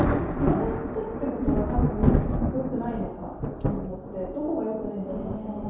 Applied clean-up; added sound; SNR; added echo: none; Thunder; -4 dB; reverberation time 0.8 s.